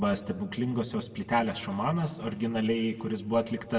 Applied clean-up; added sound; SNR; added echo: none; none; none; reverberation time 1.3 s.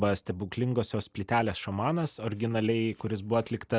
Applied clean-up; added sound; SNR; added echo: none; none; none; none.